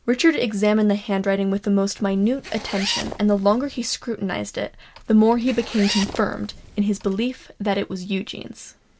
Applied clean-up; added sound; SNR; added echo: none; Zipper (clothing); 10 dB; none.